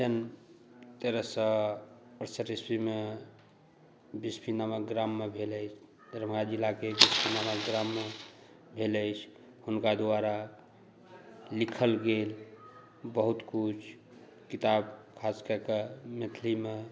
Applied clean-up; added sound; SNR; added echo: none; Fire; -2 dB; none.